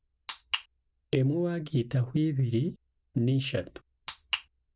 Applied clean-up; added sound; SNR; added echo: none; none; none; none.